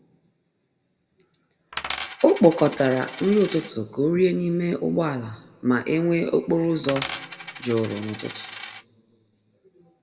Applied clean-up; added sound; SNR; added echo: none; Coin (dropping); 12 dB; reverberation time 1.3 s.